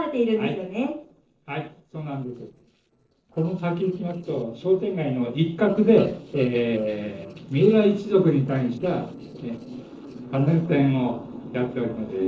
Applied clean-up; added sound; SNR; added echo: neural separator model SepFormer DNS4.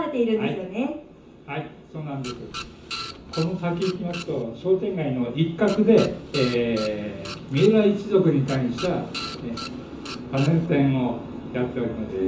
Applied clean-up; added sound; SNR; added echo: none; Printer; 13 dB; reverberation time 0.6 s.